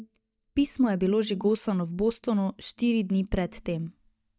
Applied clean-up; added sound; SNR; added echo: neural mask model DeepFilterNet 3.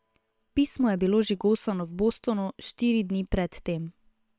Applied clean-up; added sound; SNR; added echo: neural separator model SepFormer WHAM!.